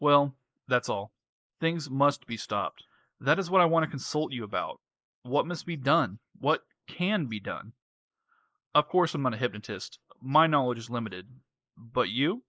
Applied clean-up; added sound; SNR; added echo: neural mask model Resemble Enhance denoiser.